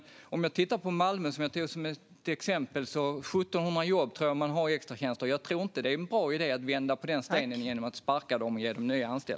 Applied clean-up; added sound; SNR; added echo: none; none; none; none.